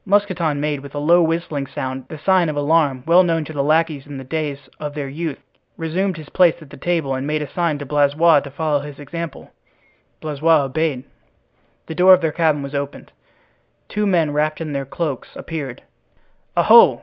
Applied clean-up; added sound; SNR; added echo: none; none; none; none.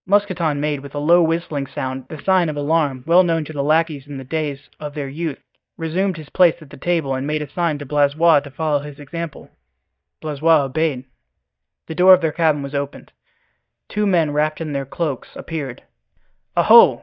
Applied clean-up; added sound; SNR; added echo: neural mask model DeepFilterNet 3.